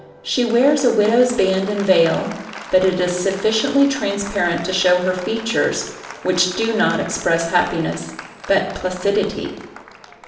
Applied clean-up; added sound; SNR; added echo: none; Applause; 17 dB; reverberation time 0.8 s.